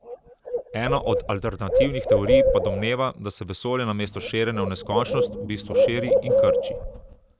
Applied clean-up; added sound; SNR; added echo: none; Bird; -4 dB; none.